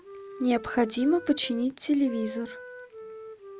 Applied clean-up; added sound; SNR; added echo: none; Wind instrument, woodwind instrument; 16 dB; none.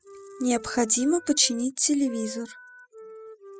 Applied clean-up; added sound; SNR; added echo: classical method spectral subtraction.